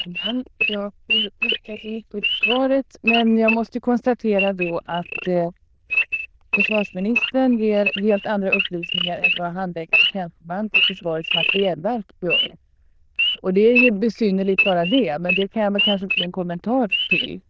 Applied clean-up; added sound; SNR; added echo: neural diffusion model UNIVERSE++.